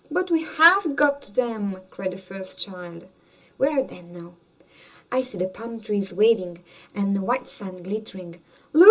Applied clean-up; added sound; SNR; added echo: none; none; none; reverberation time 0.2 s.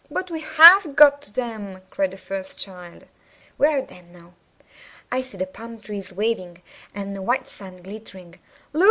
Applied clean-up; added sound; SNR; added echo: none; none; none; none.